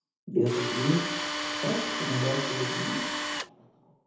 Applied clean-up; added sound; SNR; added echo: none; Tools; 1 dB; reverberation time 1.0 s.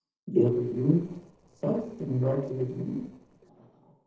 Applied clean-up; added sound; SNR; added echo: neural separator model SepFormer DNS4.